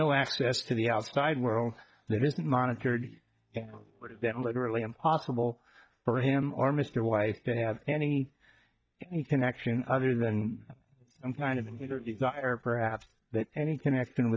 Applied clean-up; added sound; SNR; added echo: neural mask model DeepFilterNet 3.